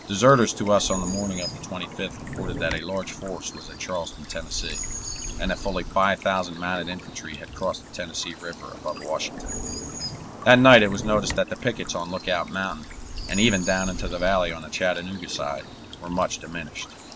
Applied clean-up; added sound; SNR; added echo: none; Stream / Bird vocalization, bird call, bird song; 10 dB; none.